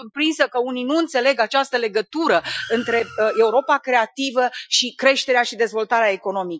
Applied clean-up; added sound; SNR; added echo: classical method Wiener filter.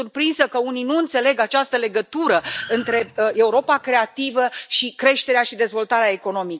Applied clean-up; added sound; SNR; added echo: neural mask model DeepFilterNet 3.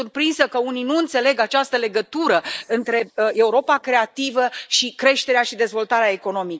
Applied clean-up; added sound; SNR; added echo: neural mask model Resemble Enhance denoiser.